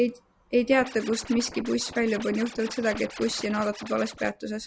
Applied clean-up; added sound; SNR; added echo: none; Scratching (performance technique); 15 dB; none.